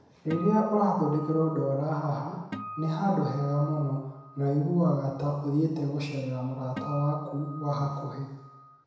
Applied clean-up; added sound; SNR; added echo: none; Acoustic guitar; 14 dB; reverberation time 1.0 s.